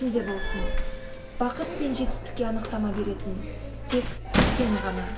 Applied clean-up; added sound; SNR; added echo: none; Slam; 0 dB; reverberation time 0.3 s.